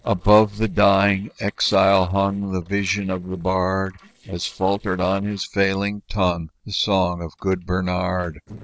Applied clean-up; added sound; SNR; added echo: neural separator model SepFormer DNS4.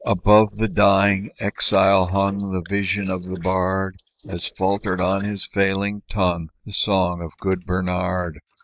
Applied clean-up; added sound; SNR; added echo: neural mask model Resemble Enhance denoiser.